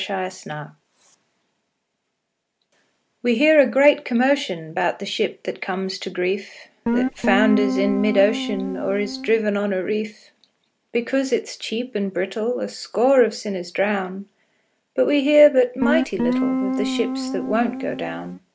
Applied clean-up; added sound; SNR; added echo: none; Guitar; 2 dB; none.